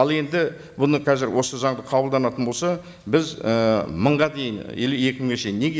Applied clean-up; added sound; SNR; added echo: none; none; none; none.